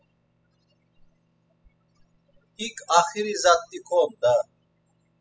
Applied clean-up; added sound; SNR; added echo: classical method spectral subtraction.